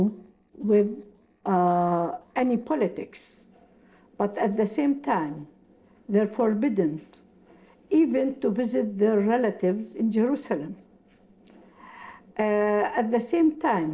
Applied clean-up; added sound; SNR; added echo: neural separator model SepFormer DNS4.